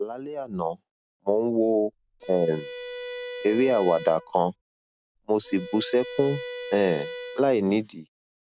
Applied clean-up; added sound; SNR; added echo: none; Bowed string instrument; 11 dB; none.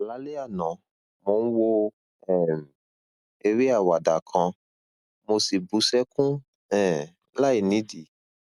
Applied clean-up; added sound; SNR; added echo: none; none; none; none.